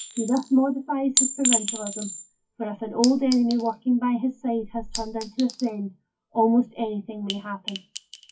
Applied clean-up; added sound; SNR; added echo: classical method WPE with log-MMSE.